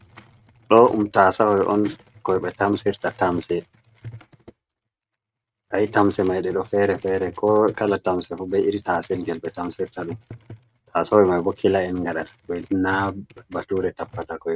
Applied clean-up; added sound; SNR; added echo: neural mask model RNNoise.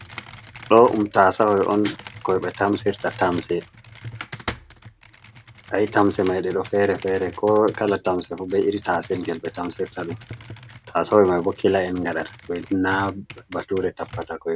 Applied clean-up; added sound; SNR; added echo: none; Computer keyboard; 17 dB; none.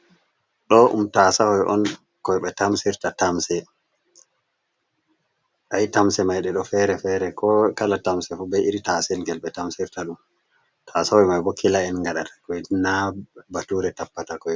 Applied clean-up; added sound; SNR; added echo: none; none; none; none.